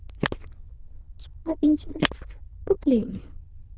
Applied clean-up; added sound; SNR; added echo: neural diffusion model UNIVERSE++.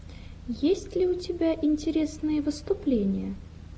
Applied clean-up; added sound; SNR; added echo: none; none; none; none.